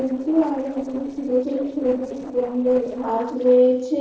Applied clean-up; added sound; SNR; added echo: neural separator model SepFormer DNS4.